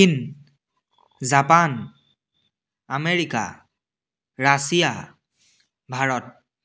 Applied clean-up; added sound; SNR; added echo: none; none; none; none.